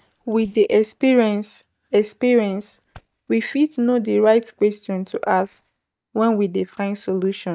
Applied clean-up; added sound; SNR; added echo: neural mask model DeepFilterNet 3.